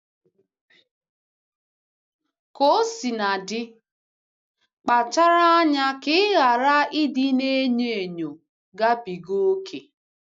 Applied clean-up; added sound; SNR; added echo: none; none; none; none.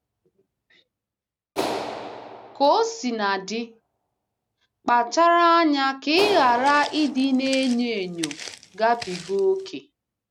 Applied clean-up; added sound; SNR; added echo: none; Clapping + Walk, footsteps; 13 dB; none.